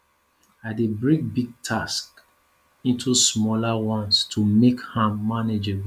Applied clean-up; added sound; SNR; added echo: none; none; none; none.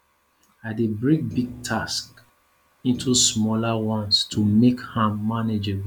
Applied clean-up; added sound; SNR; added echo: none; Thump, thud; 17 dB; none.